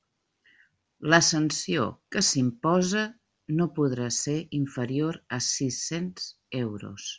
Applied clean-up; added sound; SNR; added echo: none; none; none; none.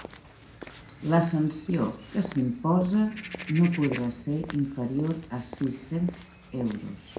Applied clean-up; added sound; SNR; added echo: none; Walk, footsteps / Bird vocalization, bird call, bird song; 13 dB; reverberation time 0.5 s.